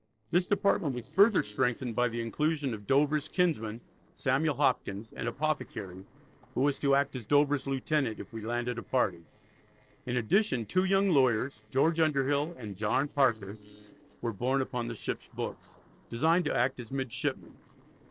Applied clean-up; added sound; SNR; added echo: neural separator model SepFormer DNS4.